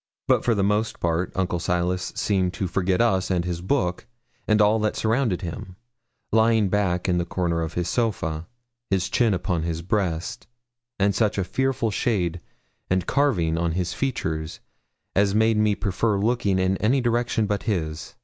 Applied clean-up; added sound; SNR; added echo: none; none; none; none.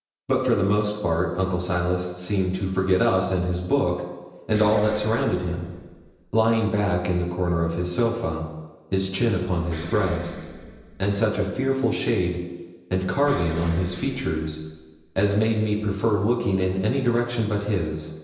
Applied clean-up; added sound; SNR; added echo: none; Explosion; 17 dB; reverberation time 1.0 s.